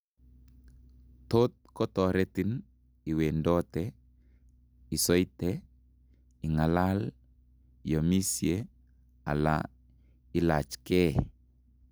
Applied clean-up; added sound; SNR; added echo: none; none; none; none.